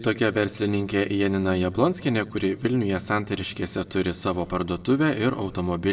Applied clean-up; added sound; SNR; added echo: none; none; none; reverberation time 0.8 s.